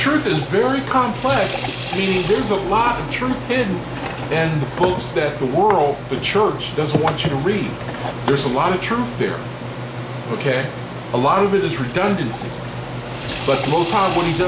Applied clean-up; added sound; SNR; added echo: none; Sink (filling or washing) / Water tap, faucet; 10 dB; none.